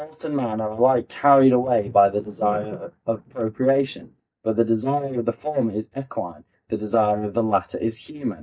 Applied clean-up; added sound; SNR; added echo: neural mask model DeepFilterNet 3.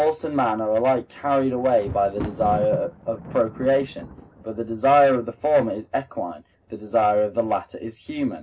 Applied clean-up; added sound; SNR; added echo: none; Thunder; 16 dB; reverberation time 0.4 s.